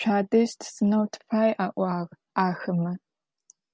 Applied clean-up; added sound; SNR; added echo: none; none; none; none.